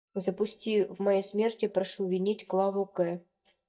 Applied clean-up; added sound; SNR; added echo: neural mask model DeepFilterNet 3.